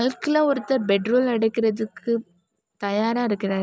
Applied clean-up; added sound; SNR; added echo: none; none; none; none.